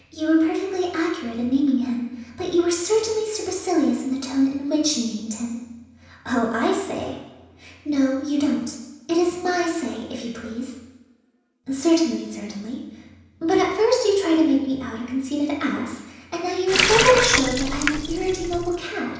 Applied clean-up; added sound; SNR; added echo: none; Water tap, faucet; 0 dB; reverberation time 0.9 s.